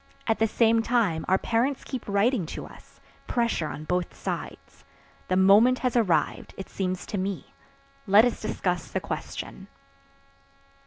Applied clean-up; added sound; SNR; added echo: none; none; none; none.